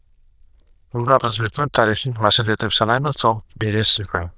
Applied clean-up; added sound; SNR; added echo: neural diffusion model UNIVERSE++.